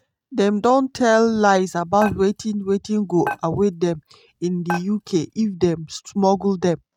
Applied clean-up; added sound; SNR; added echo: neural mask model RNNoise.